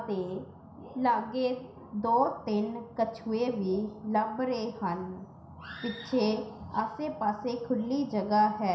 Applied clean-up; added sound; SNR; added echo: none; none; none; reverberation time 0.5 s.